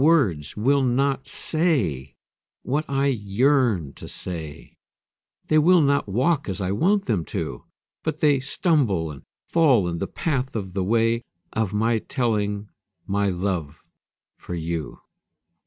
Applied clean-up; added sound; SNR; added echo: none; none; none; none.